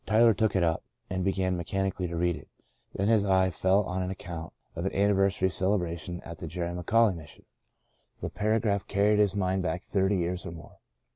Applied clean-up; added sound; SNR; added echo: none; none; none; none.